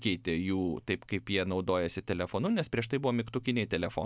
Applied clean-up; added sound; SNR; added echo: none; none; none; none.